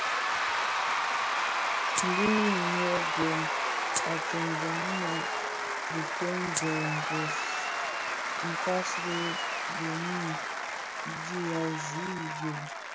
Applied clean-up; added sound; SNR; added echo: none; Applause / Crowd / Cheering + Rattle (instrument); -4 dB; none.